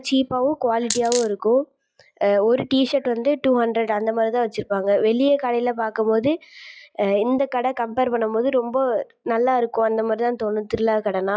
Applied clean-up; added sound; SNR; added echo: classical method log-MMSE.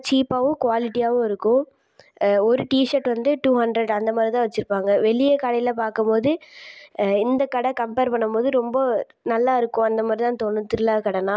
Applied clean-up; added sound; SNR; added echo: none; none; none; none.